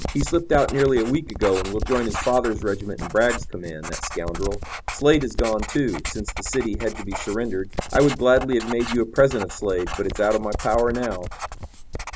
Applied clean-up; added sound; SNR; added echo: none; Writing; 8 dB; none.